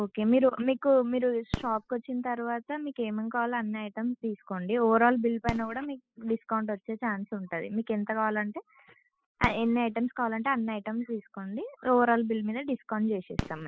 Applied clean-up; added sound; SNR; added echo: classical method spectral subtraction.